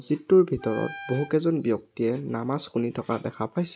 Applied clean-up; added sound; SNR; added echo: none; Wind instrument, woodwind instrument; 16 dB; none.